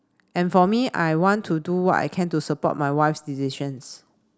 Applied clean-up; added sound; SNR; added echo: none; none; none; none.